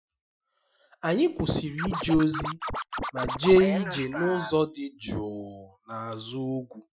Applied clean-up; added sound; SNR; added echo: classical method Wiener filter.